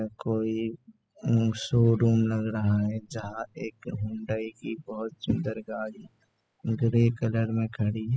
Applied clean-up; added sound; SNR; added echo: classical method spectral subtraction.